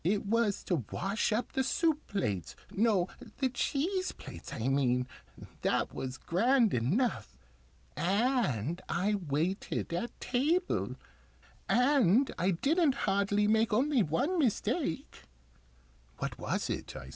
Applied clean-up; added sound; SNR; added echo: none; none; none; none.